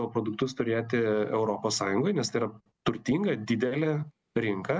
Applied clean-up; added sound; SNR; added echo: none; none; none; none.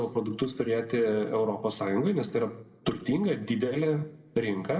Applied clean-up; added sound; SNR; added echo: none; none; none; reverberation time 0.7 s.